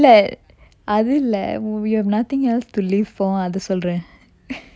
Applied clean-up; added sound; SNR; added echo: none; none; none; none.